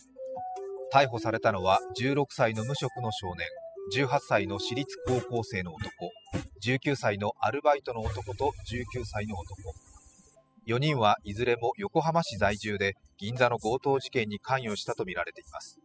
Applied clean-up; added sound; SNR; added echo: classical method spectral subtraction.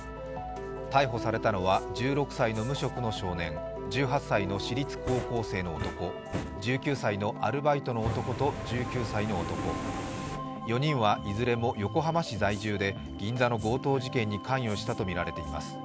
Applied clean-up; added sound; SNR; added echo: none; Fire; 13 dB; none.